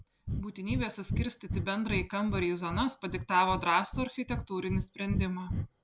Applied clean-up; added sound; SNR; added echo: none; Breathing; 4 dB; none.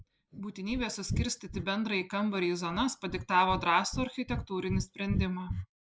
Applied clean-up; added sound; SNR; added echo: neural mask model Resemble Enhance denoiser.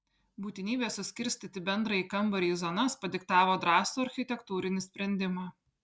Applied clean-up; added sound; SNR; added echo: none; none; none; none.